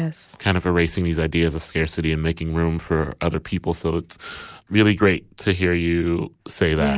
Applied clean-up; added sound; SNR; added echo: none; none; none; none.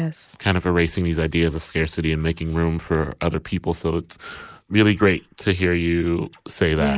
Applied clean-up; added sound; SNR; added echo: neural mask model Resemble Enhance denoiser.